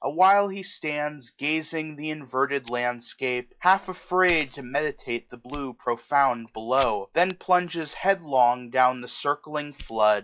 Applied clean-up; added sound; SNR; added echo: classical method log-MMSE.